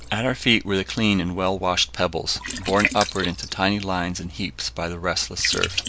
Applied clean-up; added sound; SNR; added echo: none; Liquid; 9 dB; none.